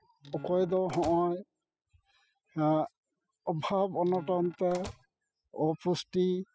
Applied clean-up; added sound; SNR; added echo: classical method spectral subtraction.